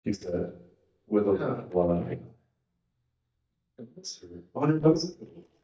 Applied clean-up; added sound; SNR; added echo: neural mask model DeepFilterNet 3.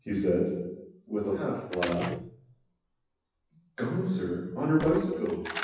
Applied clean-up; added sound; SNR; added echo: classical method WPE with log-MMSE.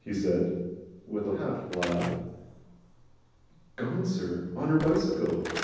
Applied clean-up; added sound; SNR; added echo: none; Slam / Wood; 13 dB; reverberation time 1.1 s.